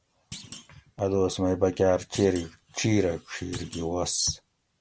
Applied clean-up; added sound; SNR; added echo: none; Thump, thud; 20 dB; none.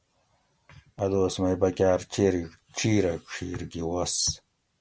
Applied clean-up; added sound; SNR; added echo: none; none; none; none.